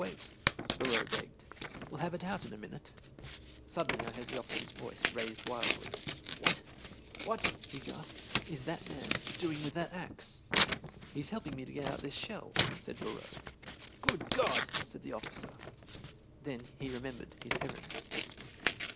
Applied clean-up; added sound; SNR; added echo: none; Tearing; -4 dB; none.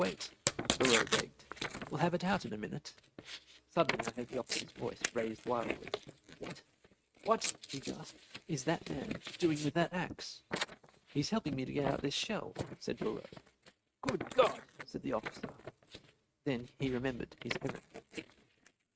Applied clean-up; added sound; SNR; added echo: neural mask model RNNoise.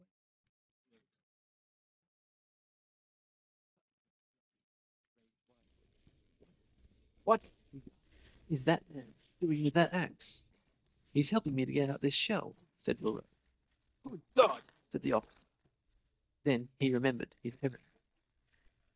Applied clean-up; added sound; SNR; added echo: neural mask model DeepFilterNet 3.